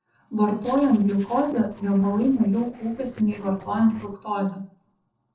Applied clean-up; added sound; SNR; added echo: neural separator model SepFormer DNS4.